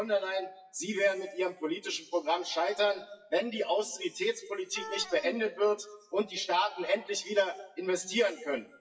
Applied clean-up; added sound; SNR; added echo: classical method WPE with log-MMSE.